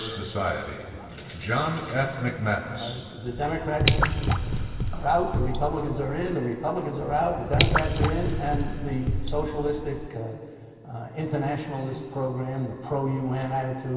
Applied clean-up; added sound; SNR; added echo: none; Drip / Water; -2 dB; reverberation time 2.6 s.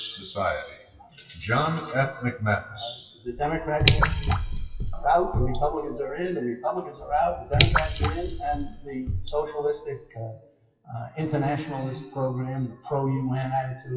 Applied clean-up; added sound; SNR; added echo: classical method WPE with log-MMSE.